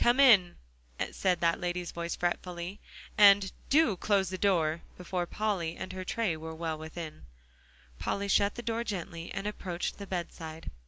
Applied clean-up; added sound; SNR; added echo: none; none; none; none.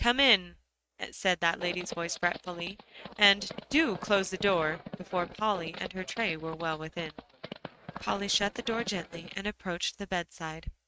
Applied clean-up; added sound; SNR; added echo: neural mask model RNNoise.